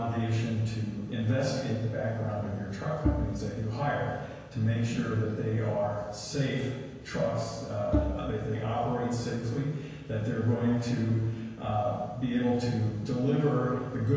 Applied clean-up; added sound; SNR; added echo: none; Bowed string instrument; 5 dB; reverberation time 1.2 s.